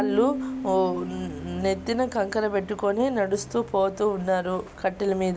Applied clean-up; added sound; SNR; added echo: none; Piano; 11 dB; none.